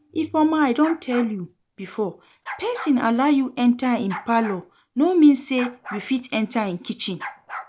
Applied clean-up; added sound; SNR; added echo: none; Bark; 18 dB; none.